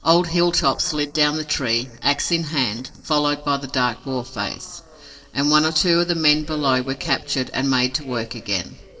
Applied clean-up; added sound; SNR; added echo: neural separator model SepFormer DNS4.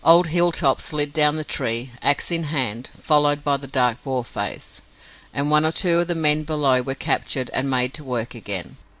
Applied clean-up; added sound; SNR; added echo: none; none; none; none.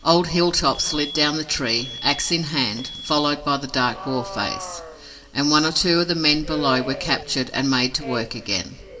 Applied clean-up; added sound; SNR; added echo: none; Alarm; 15 dB; reverberation time 1.4 s.